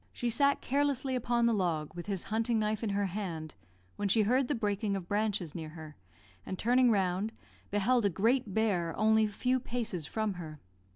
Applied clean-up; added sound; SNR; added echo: none; none; none; none.